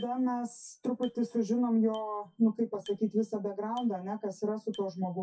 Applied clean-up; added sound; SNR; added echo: classical method WPE with log-MMSE.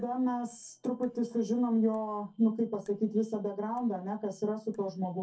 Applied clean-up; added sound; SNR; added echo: neural separator model SepFormer DNS4.